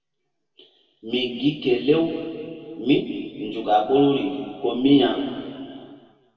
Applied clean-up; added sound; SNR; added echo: none; none; none; reverberation time 2.3 s.